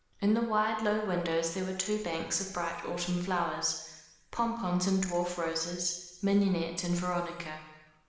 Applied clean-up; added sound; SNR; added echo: none; none; none; reverberation time 1.1 s.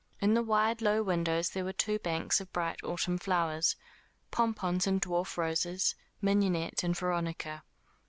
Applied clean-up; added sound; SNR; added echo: none; none; none; none.